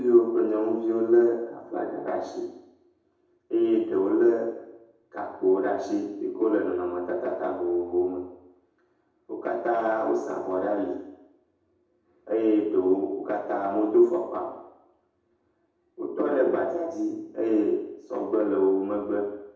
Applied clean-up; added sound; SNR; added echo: none; none; none; reverberation time 0.8 s.